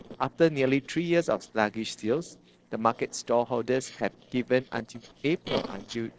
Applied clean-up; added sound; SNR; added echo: neural separator model SepFormer DNS4.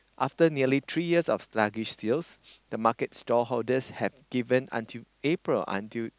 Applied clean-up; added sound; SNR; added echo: none; none; none; none.